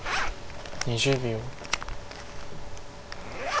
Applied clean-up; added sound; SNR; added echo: none; Zipper (clothing); -1 dB; none.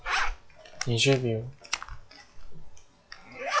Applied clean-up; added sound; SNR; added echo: classical method log-MMSE.